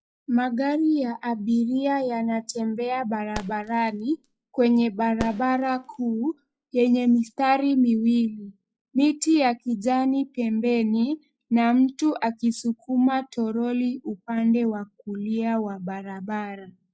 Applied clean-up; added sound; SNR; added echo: classical method log-MMSE.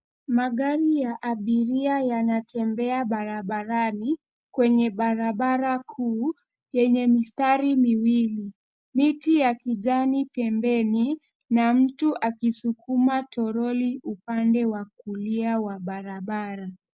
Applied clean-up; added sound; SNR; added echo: none; none; none; none.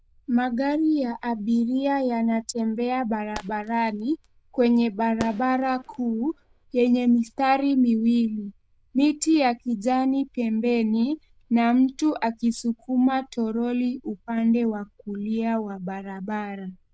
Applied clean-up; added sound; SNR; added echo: neural diffusion model UNIVERSE++.